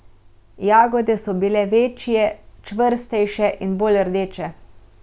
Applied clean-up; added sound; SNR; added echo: none; none; none; none.